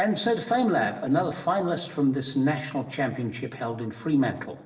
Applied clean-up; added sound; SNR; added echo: neural separator model SepFormer DNS4.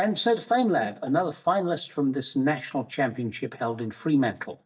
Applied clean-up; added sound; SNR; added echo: neural mask model DeepFilterNet 3.